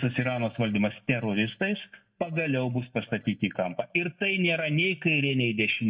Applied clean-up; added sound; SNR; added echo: neural mask model DeepFilterNet 3.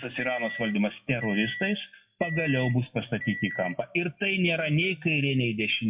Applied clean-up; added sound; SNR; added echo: classical method WPE with log-MMSE.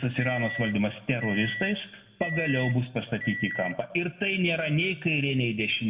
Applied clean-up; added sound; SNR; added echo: none; Microwave oven; 8 dB; reverberation time 0.9 s.